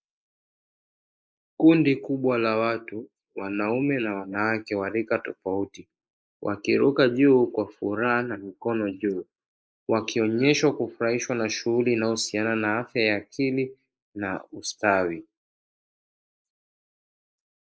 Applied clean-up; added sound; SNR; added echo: neural mask model Resemble Enhance denoiser.